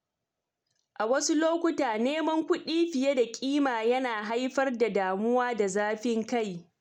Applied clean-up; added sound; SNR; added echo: none; none; none; none.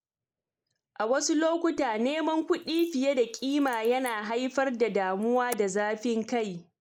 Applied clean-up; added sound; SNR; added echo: neural mask model Resemble Enhance denoiser.